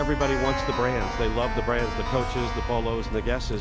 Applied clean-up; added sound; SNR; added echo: none; Keyboard (musical); 1 dB; none.